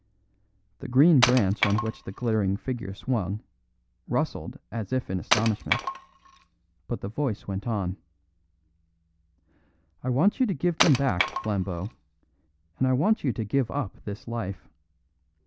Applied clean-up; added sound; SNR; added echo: none; Wood; 3 dB; none.